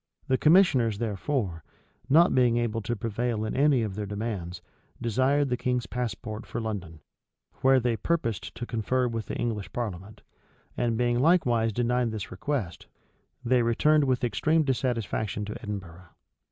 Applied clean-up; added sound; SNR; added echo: none; none; none; none.